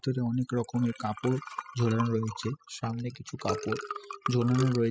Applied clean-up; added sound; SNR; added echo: classical method spectral subtraction.